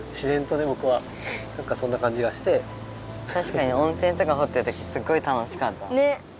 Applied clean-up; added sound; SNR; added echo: none; none; none; none.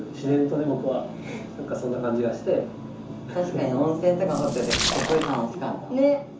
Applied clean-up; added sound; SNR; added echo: none; Splash, splatter; 4 dB; reverberation time 0.9 s.